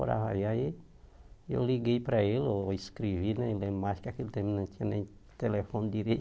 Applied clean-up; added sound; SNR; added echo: none; none; none; none.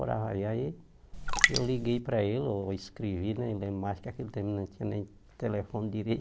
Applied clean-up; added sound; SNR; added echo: none; Raindrop; -3 dB; none.